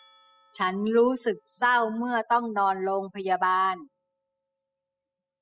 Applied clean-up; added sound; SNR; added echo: classical method spectral subtraction.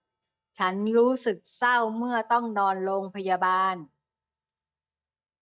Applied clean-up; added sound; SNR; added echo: neural mask model DeepFilterNet 3.